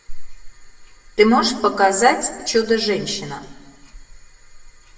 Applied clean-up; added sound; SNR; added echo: none; none; none; reverberation time 0.8 s.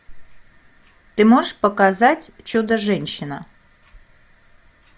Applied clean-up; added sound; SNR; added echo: none; none; none; none.